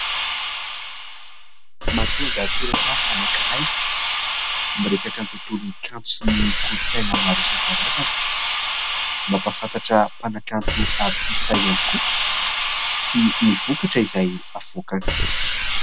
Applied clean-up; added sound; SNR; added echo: none; Hiss; -5 dB; none.